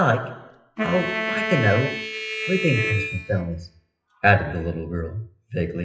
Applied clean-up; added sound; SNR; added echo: classical method WPE with log-MMSE.